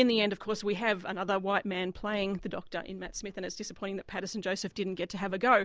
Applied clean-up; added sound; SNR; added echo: none; none; none; none.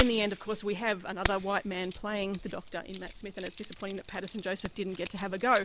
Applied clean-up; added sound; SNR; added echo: none; Keys jangling; 3 dB; none.